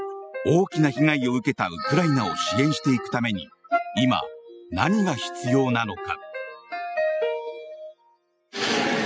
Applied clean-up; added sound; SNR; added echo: classical method spectral subtraction.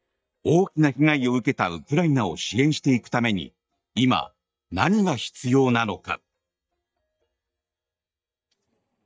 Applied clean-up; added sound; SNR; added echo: neural mask model DeepFilterNet 3.